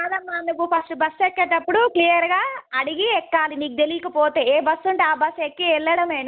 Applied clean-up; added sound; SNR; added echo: none; none; none; none.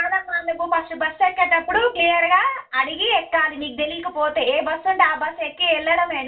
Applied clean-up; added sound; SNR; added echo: none; none; none; reverberation time 0.2 s.